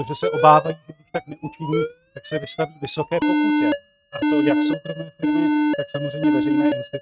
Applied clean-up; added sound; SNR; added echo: neural mask model RNNoise.